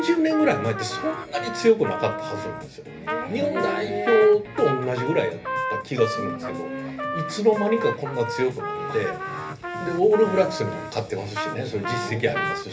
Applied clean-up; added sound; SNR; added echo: none; Trumpet; 7 dB; reverberation time 0.3 s.